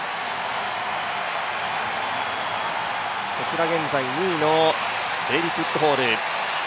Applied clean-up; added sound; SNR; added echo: none; none; none; none.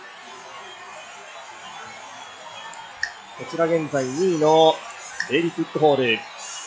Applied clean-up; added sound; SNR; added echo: classical method log-MMSE.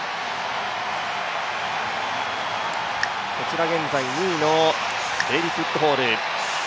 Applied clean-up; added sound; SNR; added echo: none; Raindrop; 13 dB; none.